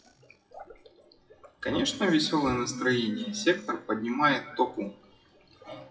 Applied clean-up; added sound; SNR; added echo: classical method WPE with log-MMSE.